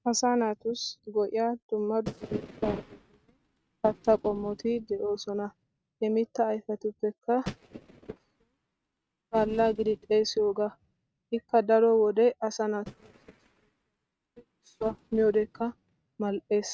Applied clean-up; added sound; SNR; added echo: neural mask model RNNoise.